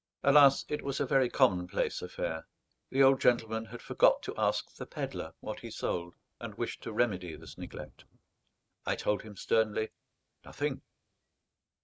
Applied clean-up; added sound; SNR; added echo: neural mask model RNNoise.